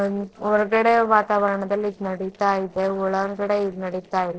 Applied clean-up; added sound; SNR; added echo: neural separator model SepFormer DNS4.